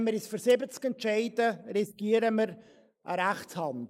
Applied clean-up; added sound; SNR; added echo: neural mask model Resemble Enhance denoiser.